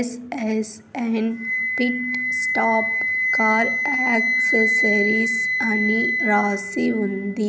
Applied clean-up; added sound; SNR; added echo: none; Wind instrument, woodwind instrument; -1 dB; none.